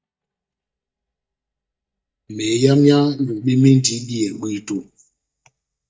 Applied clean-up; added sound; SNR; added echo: neural mask model DeepFilterNet 3.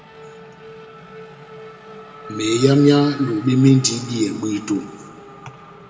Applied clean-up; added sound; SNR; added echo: none; Race car, auto racing / Accelerating, revving, vroom; 18 dB; reverberation time 1.6 s.